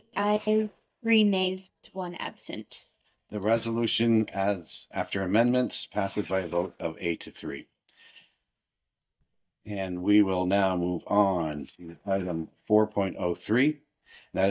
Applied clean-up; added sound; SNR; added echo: neural mask model DeepFilterNet 3.